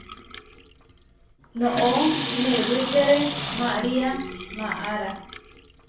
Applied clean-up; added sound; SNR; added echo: none; Sink (filling or washing) / Water tap, faucet; 3 dB; reverberation time 0.3 s.